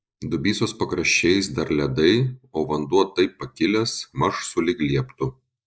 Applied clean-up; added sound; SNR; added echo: neural mask model Resemble Enhance denoiser.